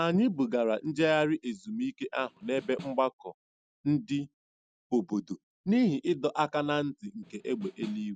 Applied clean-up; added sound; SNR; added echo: none; Snare drum; 20 dB; none.